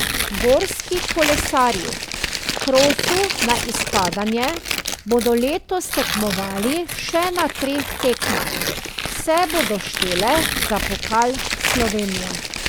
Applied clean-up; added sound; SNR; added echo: none; Tearing; 3 dB; none.